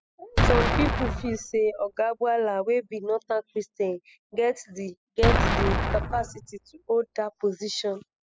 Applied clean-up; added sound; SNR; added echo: classical method spectral subtraction.